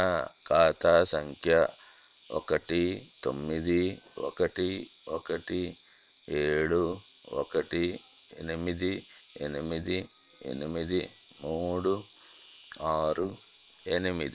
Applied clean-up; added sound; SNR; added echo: neural separator model SepFormer WHAM!.